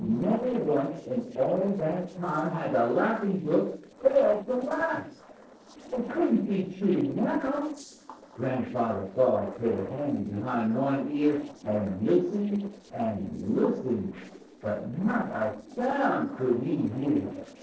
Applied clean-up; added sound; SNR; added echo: neural separator model SepFormer DNS4.